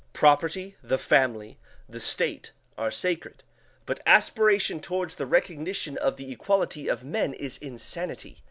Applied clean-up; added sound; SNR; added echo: none; none; none; none.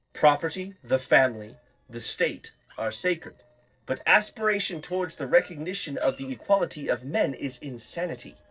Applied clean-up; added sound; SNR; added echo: neural separator model SepFormer DNS4.